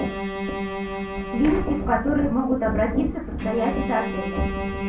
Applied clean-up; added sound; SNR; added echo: none; Bowed string instrument; 6 dB; reverberation time 0.3 s.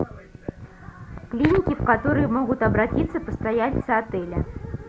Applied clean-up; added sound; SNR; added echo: none; none; none; none.